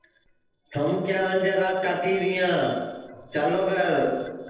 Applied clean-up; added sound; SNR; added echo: neural separator model SepFormer DNS4.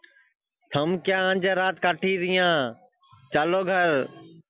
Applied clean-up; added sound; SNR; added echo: none; none; none; none.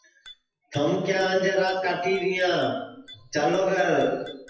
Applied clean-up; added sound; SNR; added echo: classical method WPE with log-MMSE.